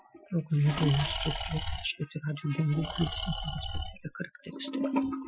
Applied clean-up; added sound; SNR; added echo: classical method Wiener filter.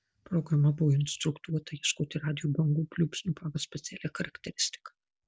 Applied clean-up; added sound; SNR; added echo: none; none; none; none.